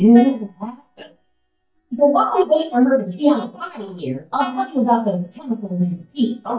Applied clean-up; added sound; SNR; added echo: neural mask model DeepFilterNet 3.